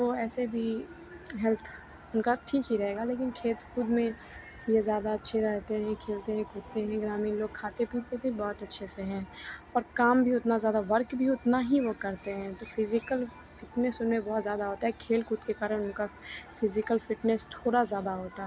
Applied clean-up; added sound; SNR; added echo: none; none; none; none.